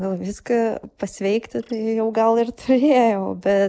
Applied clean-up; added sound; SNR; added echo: neural separator model SepFormer DNS4.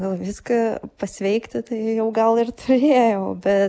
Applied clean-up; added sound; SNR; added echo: none; none; none; none.